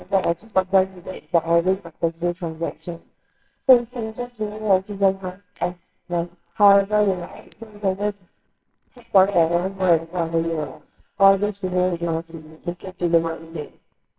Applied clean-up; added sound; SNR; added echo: neural separator model SepFormer WHAMR!.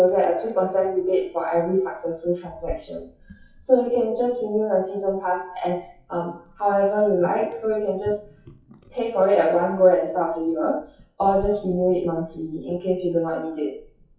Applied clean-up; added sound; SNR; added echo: classical method WPE with log-MMSE.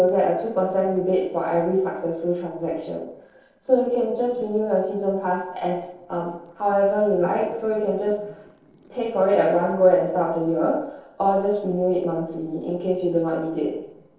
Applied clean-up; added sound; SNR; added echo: neural separator model SepFormer DNS4.